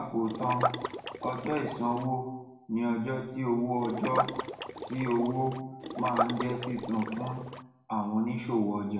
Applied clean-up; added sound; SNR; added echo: none; Liquid; 4 dB; reverberation time 0.8 s.